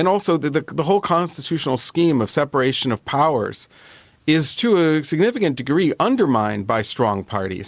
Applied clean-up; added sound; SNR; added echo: none; none; none; none.